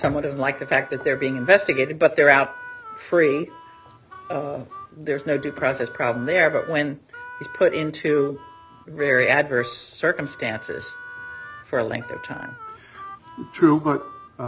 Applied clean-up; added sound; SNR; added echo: none; Harmonica; 17 dB; none.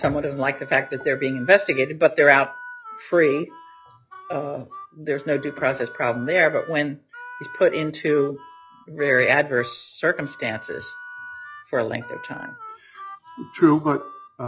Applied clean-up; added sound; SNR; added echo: classical method log-MMSE.